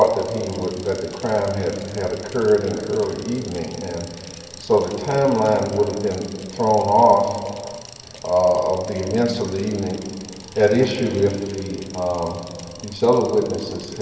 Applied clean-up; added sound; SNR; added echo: none; Bicycle; 20 dB; reverberation time 1.9 s.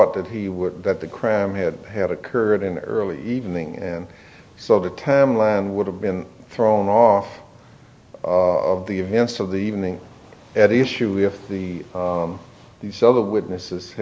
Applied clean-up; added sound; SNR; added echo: none; none; none; none.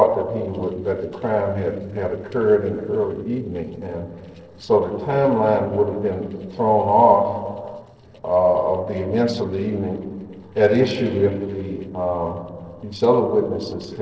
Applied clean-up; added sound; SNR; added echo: neural separator model SepFormer DNS4.